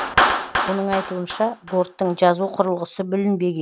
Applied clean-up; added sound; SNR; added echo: none; Clapping; 4 dB; none.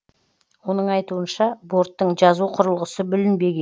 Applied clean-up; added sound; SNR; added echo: none; none; none; none.